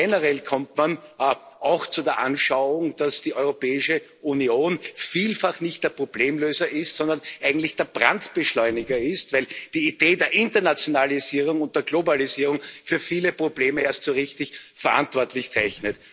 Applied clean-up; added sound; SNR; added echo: neural separator model SepFormer DNS4.